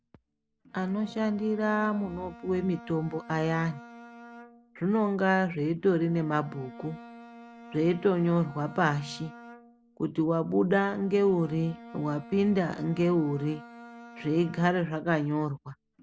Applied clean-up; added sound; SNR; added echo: none; Bowed string instrument; 19 dB; none.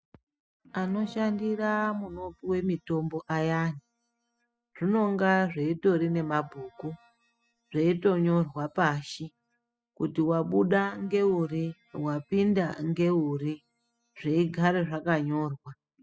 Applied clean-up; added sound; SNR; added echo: classical method spectral subtraction.